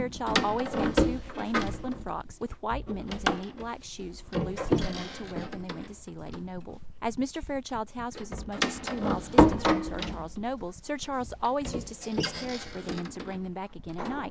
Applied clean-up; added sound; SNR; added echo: none; Door; -4 dB; none.